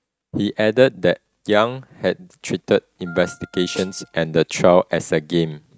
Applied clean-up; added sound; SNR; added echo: neural mask model RNNoise.